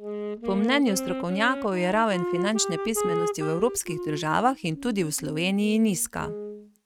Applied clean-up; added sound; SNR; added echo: neural mask model RNNoise.